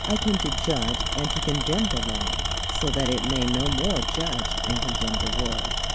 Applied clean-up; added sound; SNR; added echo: none; Tools; -3 dB; none.